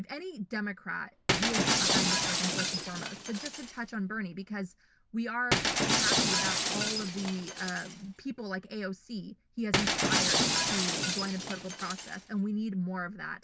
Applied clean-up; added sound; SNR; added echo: none; Shatter; -4 dB; none.